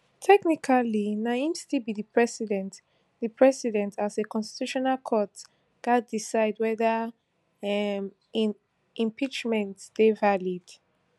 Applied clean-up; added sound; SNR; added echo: none; none; none; none.